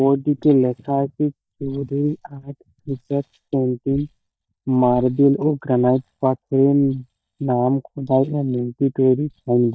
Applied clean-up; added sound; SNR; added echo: neural mask model DeepFilterNet 3.